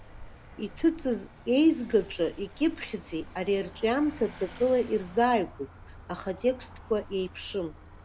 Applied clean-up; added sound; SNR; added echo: none; Vehicle; 18 dB; none.